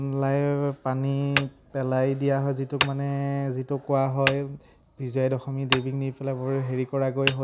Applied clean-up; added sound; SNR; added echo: none; Hammer; 8 dB; none.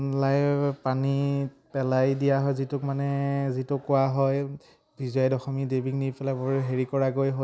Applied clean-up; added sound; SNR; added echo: none; none; none; none.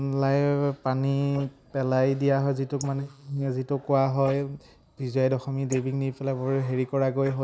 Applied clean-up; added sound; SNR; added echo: neural mask model Resemble Enhance denoiser.